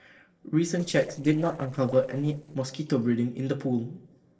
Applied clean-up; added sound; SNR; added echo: neural separator model SepFormer DNS4.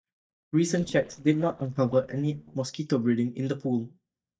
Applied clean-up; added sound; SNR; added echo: neural mask model DeepFilterNet 3.